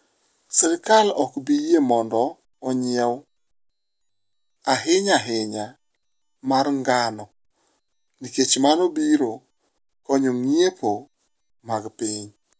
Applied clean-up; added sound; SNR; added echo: none; none; none; none.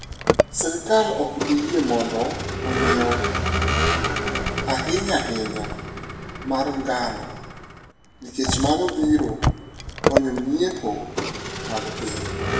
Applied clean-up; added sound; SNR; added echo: none; Vehicle; 0 dB; reverberation time 1.0 s.